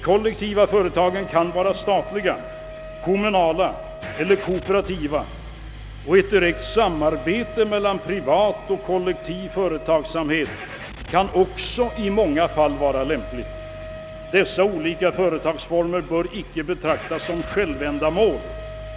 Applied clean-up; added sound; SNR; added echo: none; Wind instrument, woodwind instrument + Engine starting / Car; 13 dB; none.